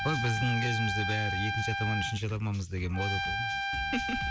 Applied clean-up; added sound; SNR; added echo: none; Trumpet; 2 dB; none.